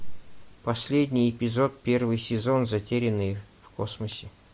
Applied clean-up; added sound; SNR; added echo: none; none; none; none.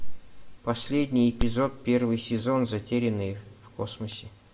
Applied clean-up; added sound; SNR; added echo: none; Crack; 6 dB; reverberation time 1.7 s.